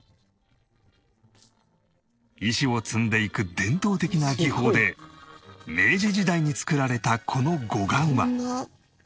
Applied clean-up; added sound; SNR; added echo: neural separator model SepFormer DNS4.